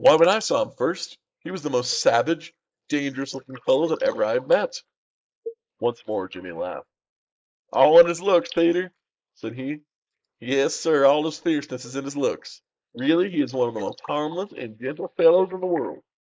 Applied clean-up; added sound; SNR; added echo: neural mask model Resemble Enhance denoiser.